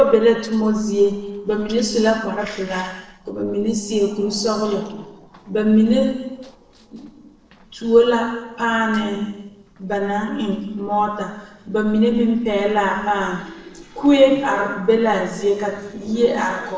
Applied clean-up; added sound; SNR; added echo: neural separator model SepFormer DNS4.